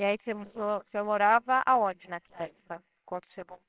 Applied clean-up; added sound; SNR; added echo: neural separator model SepFormer WHAMR!.